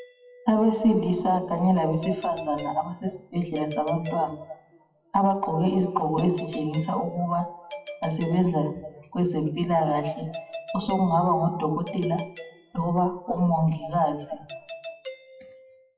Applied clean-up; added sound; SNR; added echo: classical method WPE with log-MMSE.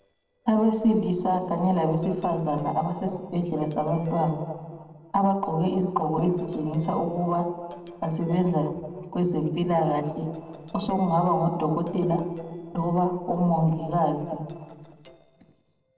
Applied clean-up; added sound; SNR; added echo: neural separator model SepFormer DNS4.